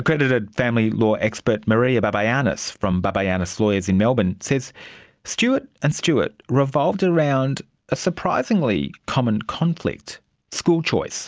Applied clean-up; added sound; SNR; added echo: none; none; none; none.